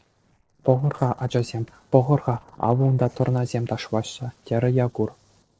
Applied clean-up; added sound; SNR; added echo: neural separator model SepFormer DNS4.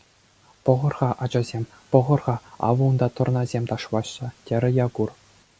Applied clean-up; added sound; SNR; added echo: none; none; none; none.